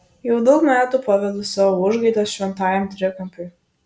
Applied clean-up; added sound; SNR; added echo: none; none; none; none.